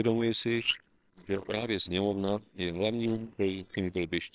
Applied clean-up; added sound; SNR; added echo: neural separator model SepFormer WHAMR!.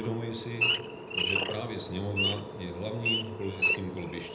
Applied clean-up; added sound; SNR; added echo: none; Idling / Wild animals; -3 dB; reverberation time 0.7 s.